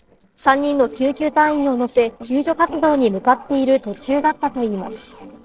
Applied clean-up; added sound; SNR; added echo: neural separator model SepFormer DNS4.